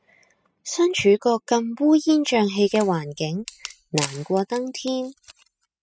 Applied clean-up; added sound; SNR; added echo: classical method spectral subtraction.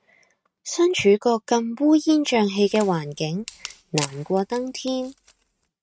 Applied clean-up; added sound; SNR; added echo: neural mask model RNNoise.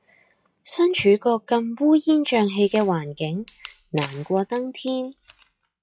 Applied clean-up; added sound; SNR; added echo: classical method log-MMSE.